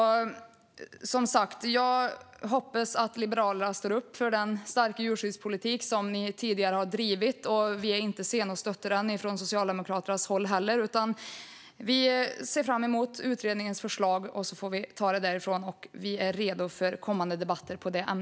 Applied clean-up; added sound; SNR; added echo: none; none; none; none.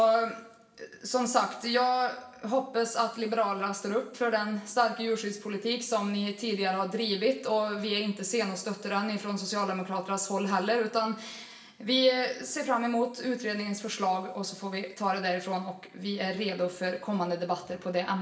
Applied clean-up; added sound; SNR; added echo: none; none; none; reverberation time 1.0 s.